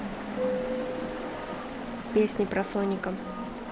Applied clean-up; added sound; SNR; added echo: none; Ocean; 5 dB; none.